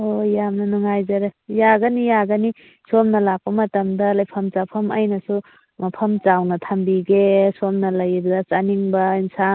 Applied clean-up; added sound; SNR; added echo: none; none; none; none.